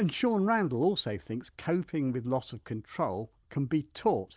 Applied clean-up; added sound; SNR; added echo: none; none; none; none.